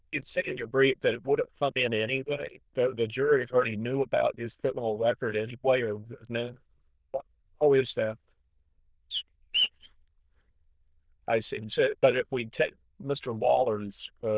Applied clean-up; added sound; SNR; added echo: neural diffusion model UNIVERSE++.